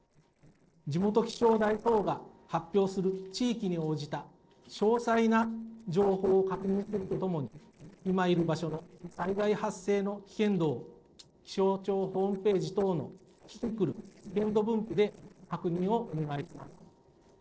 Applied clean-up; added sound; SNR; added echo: neural separator model SepFormer DNS4.